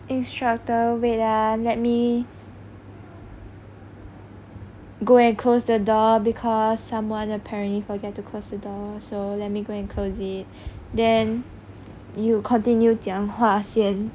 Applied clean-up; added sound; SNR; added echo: none; none; none; none.